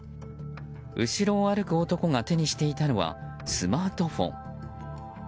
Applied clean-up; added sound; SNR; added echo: none; Bowed string instrument; 19 dB; none.